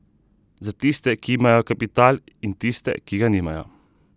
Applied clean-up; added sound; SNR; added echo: none; none; none; none.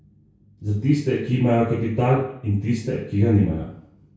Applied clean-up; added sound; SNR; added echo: none; none; none; reverberation time 0.6 s.